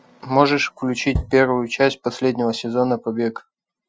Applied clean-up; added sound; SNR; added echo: classical method Wiener filter.